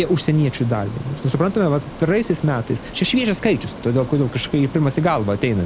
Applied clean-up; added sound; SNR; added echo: none; Ocean; 15 dB; none.